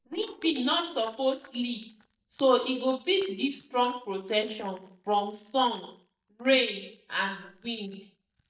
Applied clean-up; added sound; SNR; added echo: neural mask model DeepFilterNet 3.